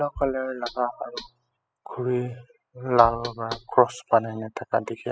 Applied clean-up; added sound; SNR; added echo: classical method spectral subtraction.